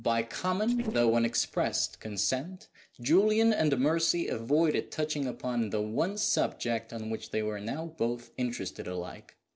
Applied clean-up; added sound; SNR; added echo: neural separator model SepFormer DNS4.